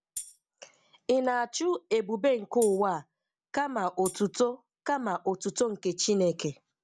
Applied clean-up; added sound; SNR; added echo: none; Tambourine; 10 dB; none.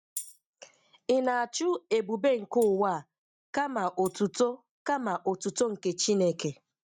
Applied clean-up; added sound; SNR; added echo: neural mask model RNNoise.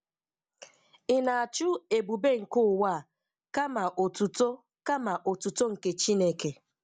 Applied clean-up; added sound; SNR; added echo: none; none; none; none.